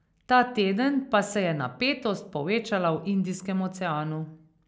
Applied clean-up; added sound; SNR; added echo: none; none; none; none.